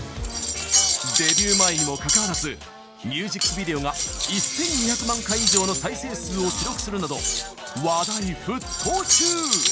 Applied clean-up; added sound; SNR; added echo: none; Cutlery, silverware; -3 dB; none.